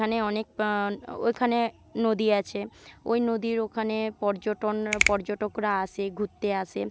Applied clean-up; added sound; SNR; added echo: none; Finger snapping; 3 dB; none.